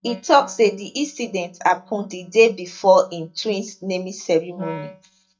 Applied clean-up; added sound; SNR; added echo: neural mask model DeepFilterNet 3.